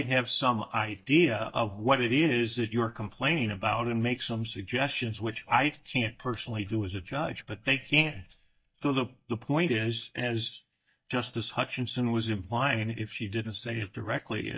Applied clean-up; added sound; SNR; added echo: neural mask model DeepFilterNet 3.